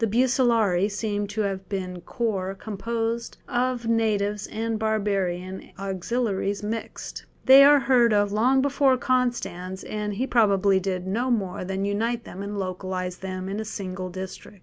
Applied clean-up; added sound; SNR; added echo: none; none; none; none.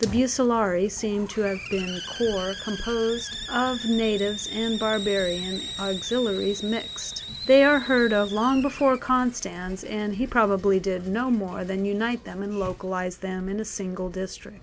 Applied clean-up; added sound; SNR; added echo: none; Hiss; 12 dB; none.